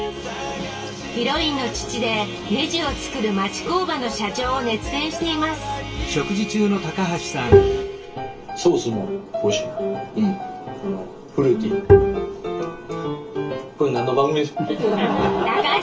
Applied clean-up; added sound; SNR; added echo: none; Bowed string instrument; -5 dB; reverberation time 0.2 s.